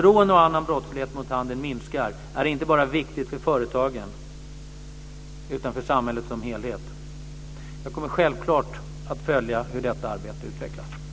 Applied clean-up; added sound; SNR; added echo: none; none; none; none.